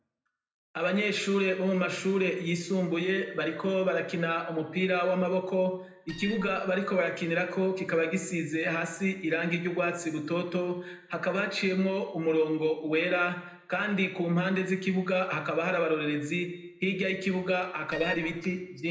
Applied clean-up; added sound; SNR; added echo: neural separator model SepFormer DNS4.